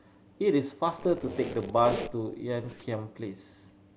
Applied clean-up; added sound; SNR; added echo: none; Squeak; 9 dB; none.